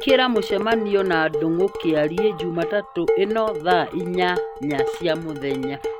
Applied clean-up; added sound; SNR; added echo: none; Dishes, pots, and pans; 5 dB; none.